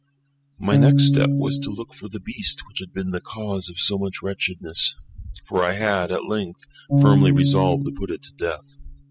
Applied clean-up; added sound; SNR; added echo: classical method spectral subtraction.